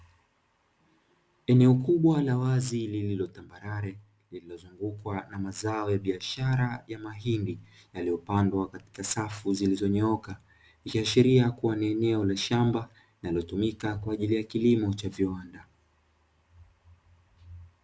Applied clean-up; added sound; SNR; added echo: none; none; none; none.